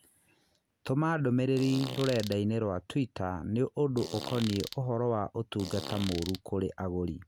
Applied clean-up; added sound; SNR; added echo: none; Fart; 12 dB; none.